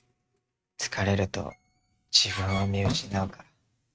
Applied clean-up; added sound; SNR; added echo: neural mask model RNNoise.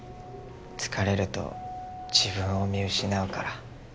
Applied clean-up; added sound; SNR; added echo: none; none; none; none.